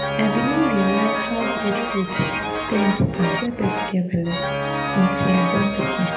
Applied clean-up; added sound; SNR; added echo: none; Organ; 2 dB; reverberation time 0.7 s.